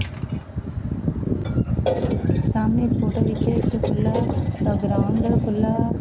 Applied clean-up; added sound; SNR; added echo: none; none; none; none.